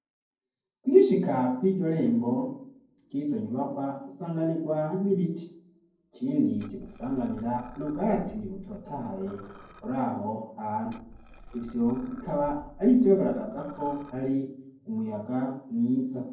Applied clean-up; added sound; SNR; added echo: neural separator model SepFormer DNS4.